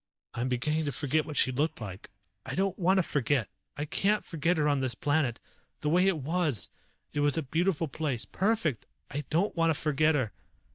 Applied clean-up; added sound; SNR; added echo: neural mask model DeepFilterNet 3.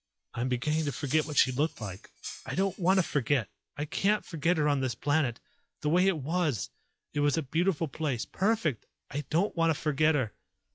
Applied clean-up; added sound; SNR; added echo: classical method log-MMSE.